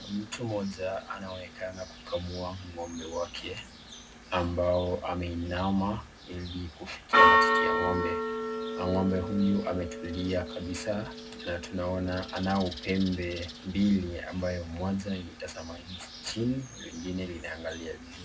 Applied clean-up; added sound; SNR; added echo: none; Church bell; 1 dB; reverberation time 0.3 s.